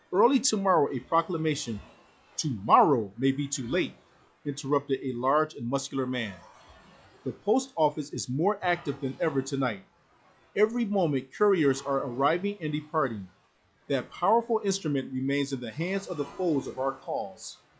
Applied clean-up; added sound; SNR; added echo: classical method log-MMSE.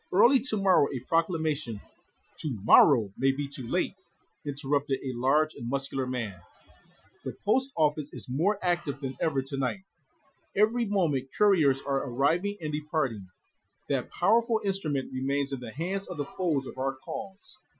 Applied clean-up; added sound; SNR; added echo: classical method Wiener filter.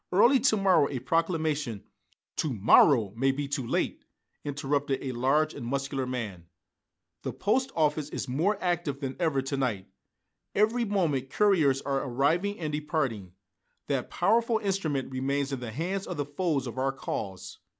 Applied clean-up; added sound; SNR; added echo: none; none; none; none.